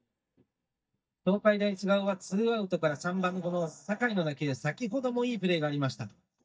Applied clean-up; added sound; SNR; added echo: neural mask model DeepFilterNet 3.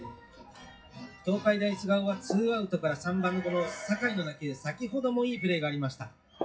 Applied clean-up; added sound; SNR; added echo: classical method WPE with log-MMSE.